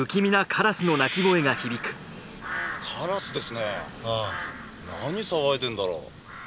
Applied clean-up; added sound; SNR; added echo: none; Train; 19 dB; none.